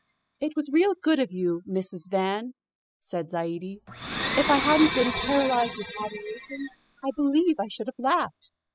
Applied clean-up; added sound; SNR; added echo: classical method spectral subtraction.